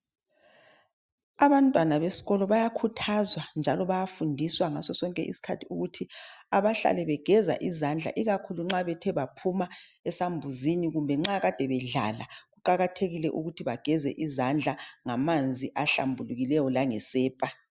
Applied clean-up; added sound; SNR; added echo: none; none; none; none.